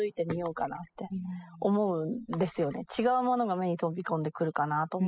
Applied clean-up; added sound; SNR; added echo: classical method spectral subtraction.